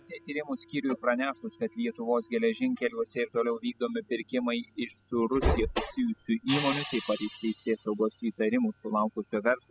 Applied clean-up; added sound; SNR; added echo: classical method spectral subtraction.